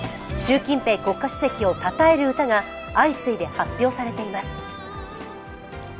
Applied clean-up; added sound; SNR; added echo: none; none; none; none.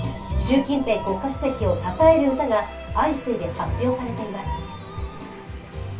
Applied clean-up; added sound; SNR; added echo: none; Train; 18 dB; reverberation time 0.2 s.